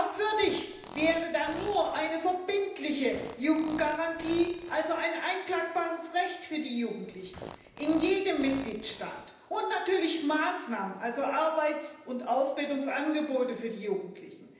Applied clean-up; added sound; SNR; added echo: none; Fart; 14 dB; reverberation time 0.9 s.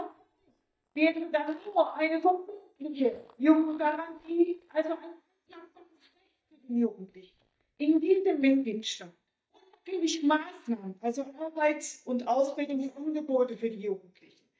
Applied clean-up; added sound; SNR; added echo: neural mask model DeepFilterNet 3.